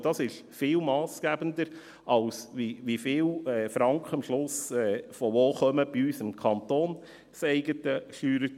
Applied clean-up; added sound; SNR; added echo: none; none; none; none.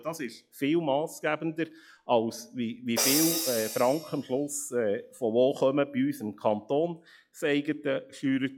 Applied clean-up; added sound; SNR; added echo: classical method log-MMSE.